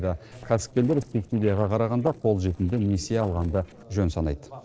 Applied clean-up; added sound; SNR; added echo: neural separator model SepFormer DNS4.